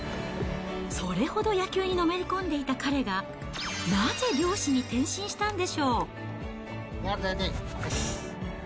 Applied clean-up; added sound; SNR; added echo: none; none; none; none.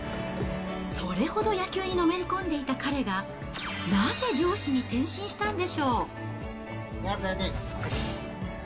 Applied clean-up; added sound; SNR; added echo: none; Snare drum; 18 dB; reverberation time 2.7 s.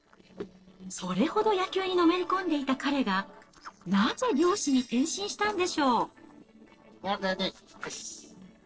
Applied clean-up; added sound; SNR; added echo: neural separator model SepFormer DNS4.